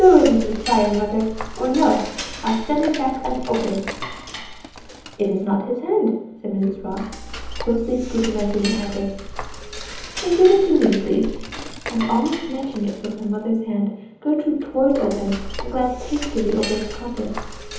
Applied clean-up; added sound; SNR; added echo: none; Cutlery, silverware / Dishes, pots, and pans; 11 dB; reverberation time 1.3 s.